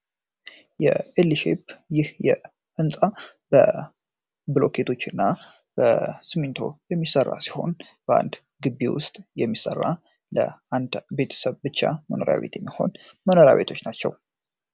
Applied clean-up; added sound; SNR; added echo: none; none; none; none.